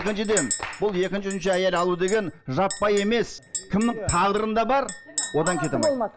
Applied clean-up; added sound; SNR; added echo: none; Chink, clink; 10 dB; none.